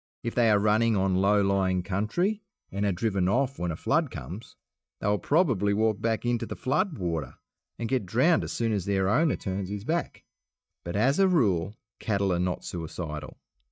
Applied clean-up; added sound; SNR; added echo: neural mask model DeepFilterNet 3.